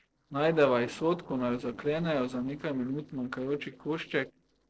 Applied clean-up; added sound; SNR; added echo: neural separator model SepFormer DNS4.